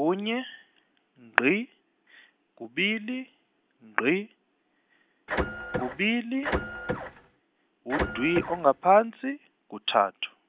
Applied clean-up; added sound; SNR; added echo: none; Printer; 3 dB; none.